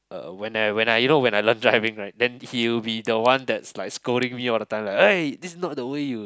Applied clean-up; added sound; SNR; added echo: none; none; none; none.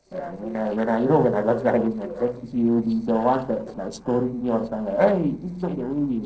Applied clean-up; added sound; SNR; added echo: neural separator model SepFormer DNS4.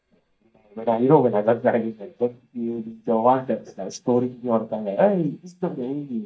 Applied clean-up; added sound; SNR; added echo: neural mask model DeepFilterNet 3.